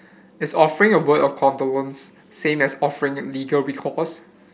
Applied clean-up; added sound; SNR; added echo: none; none; none; none.